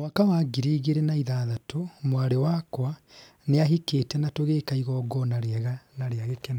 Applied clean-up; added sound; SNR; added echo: none; none; none; none.